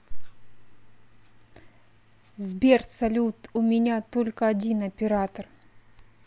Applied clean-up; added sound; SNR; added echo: none; none; none; none.